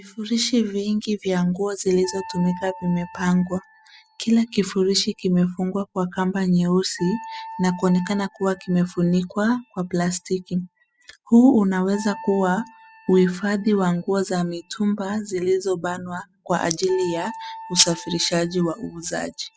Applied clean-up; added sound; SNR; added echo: classical method spectral subtraction.